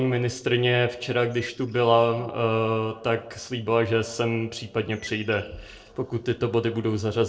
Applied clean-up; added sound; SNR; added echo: neural separator model SepFormer DNS4.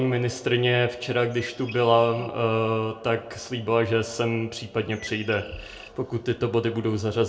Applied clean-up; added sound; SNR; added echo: none; Bird; 20 dB; reverberation time 0.2 s.